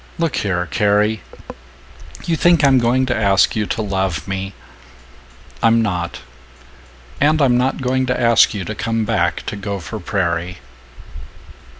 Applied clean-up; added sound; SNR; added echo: none; none; none; none.